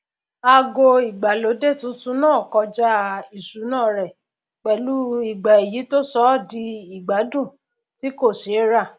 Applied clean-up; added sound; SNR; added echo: none; none; none; none.